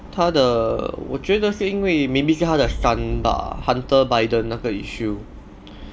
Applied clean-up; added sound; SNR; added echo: none; Thunder; 12 dB; none.